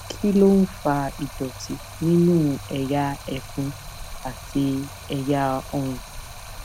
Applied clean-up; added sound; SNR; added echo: none; Stream; 14 dB; none.